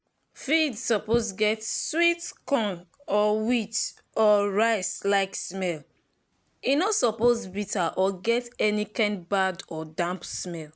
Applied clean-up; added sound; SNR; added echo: none; none; none; none.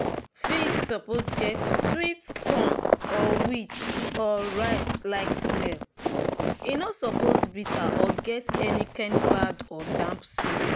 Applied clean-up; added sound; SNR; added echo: none; Walk, footsteps; -4 dB; none.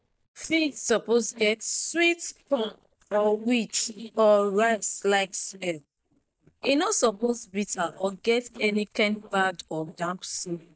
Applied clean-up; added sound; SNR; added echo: neural mask model DeepFilterNet 3.